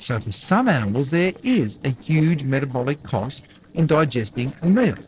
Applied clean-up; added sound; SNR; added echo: neural separator model SepFormer DNS4.